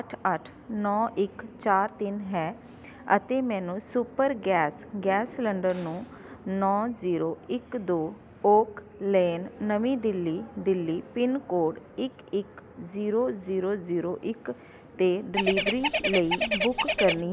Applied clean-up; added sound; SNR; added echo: none; Bird; -2 dB; none.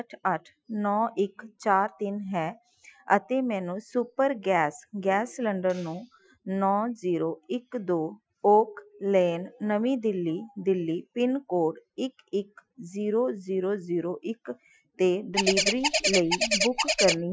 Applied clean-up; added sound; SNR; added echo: classical method Wiener filter.